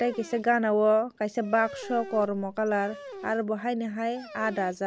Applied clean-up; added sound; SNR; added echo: none; Dog; 17 dB; none.